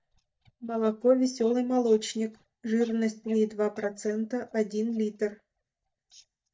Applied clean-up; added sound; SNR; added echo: neural mask model DeepFilterNet 3.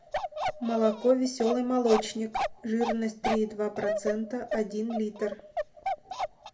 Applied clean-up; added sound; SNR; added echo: none; Bark; 5 dB; reverberation time 0.3 s.